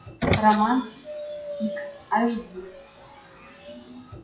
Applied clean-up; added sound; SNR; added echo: classical method WPE with log-MMSE.